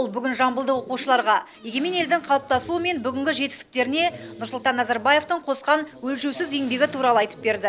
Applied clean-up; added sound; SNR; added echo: none; Squeak / Cupboard open or close; 19 dB; none.